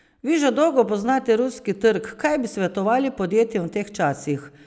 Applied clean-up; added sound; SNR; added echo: none; none; none; none.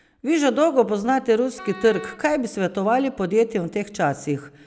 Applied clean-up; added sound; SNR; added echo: none; Wind instrument, woodwind instrument; 19 dB; none.